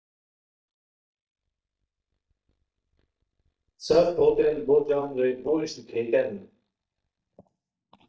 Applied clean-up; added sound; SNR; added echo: neural mask model DeepFilterNet 3.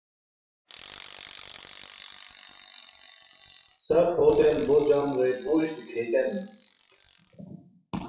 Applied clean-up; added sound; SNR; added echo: classical method WPE with log-MMSE.